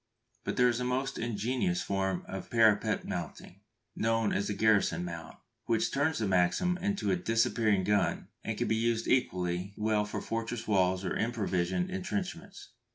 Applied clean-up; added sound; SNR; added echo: none; none; none; none.